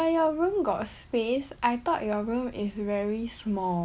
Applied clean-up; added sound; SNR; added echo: none; none; none; none.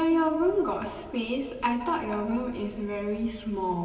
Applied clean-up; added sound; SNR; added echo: none; none; none; reverberation time 2.0 s.